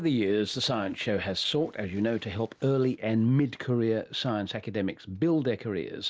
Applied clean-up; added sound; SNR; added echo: none; none; none; none.